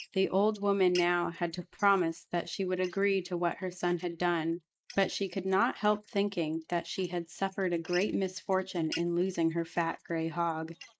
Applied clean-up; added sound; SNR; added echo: neural mask model Resemble Enhance denoiser.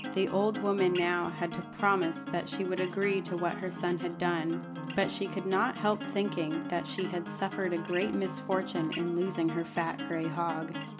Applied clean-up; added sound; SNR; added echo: none; Acoustic guitar; 7 dB; none.